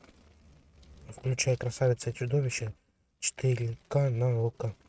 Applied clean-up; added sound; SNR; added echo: neural mask model RNNoise.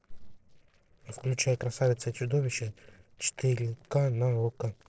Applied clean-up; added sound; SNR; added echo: neural separator model SepFormer DNS4.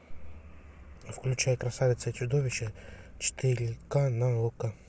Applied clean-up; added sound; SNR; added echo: none; none; none; none.